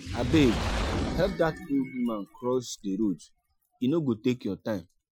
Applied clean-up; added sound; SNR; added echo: classical method Wiener filter.